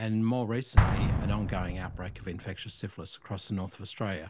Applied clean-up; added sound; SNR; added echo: none; Explosion; -2 dB; none.